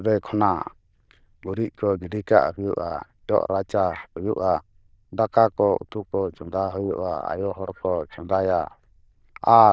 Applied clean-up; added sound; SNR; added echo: neural diffusion model UNIVERSE++.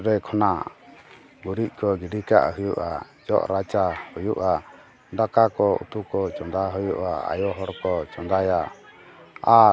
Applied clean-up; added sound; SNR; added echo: none; none; none; none.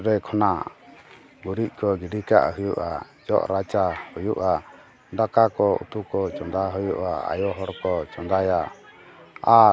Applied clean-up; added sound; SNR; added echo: none; Piano; 18 dB; none.